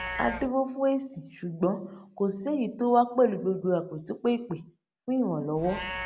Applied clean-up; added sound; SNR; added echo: none; Livestock, farm animals, working animals; 15 dB; none.